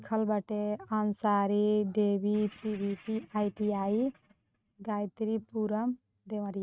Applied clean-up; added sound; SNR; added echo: neural mask model RNNoise.